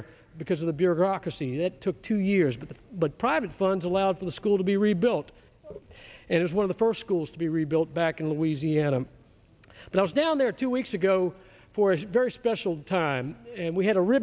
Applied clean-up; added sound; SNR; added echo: none; none; none; none.